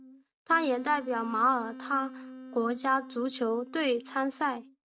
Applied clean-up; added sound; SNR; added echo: neural mask model RNNoise.